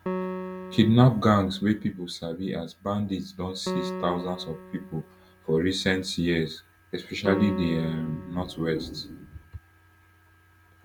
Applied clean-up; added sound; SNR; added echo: none; Piano; 11 dB; none.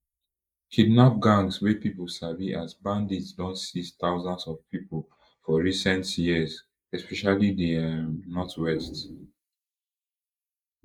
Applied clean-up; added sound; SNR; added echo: neural mask model Resemble Enhance denoiser.